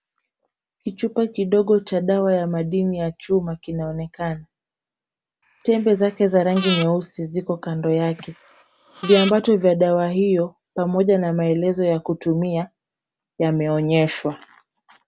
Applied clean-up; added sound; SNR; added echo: none; Breathing; 11 dB; none.